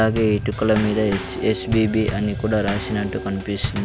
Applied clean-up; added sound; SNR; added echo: none; Bass drum / Snare drum / Drum kit; 7 dB; none.